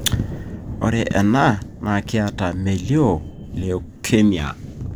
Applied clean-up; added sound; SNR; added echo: none; Thunder; 13 dB; none.